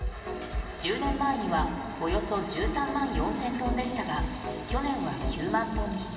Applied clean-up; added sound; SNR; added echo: none; Tambourine; 10 dB; reverberation time 2.7 s.